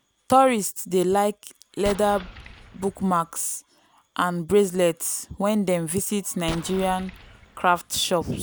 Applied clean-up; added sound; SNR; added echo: none; Explosion; 15 dB; none.